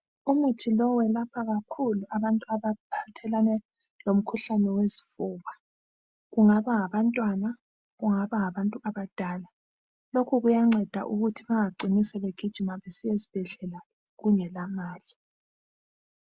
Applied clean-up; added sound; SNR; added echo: none; none; none; none.